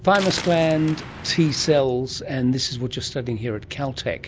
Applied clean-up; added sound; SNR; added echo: none; Waves, surf; 15 dB; none.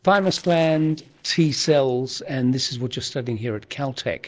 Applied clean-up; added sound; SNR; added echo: neural separator model SepFormer DNS4.